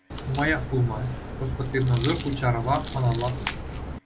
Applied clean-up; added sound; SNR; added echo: none; Crack; 6 dB; none.